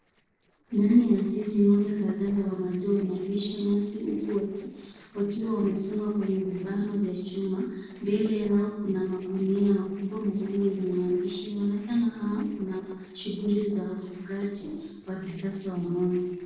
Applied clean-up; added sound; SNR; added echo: neural separator model SepFormer DNS4.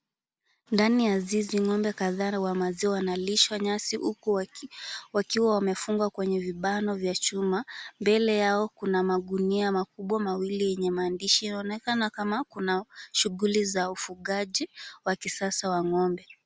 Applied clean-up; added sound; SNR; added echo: none; none; none; none.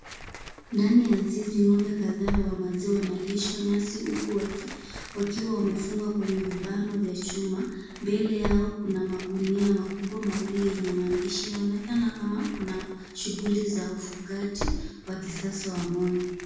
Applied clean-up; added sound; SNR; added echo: none; Tearing; 11 dB; reverberation time 1.2 s.